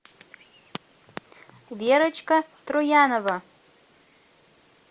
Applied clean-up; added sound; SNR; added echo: none; none; none; none.